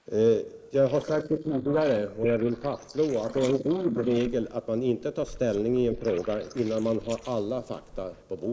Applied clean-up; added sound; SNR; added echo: neural mask model Resemble Enhance denoiser.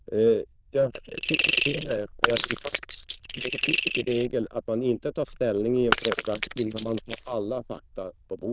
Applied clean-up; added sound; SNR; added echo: neural diffusion model UNIVERSE++.